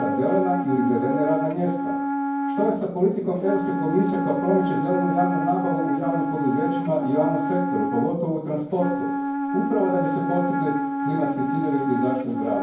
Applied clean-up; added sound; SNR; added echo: none; Wind instrument, woodwind instrument; 1 dB; reverberation time 0.9 s.